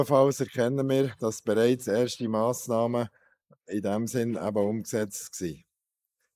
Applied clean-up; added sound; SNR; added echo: neural mask model Resemble Enhance denoiser.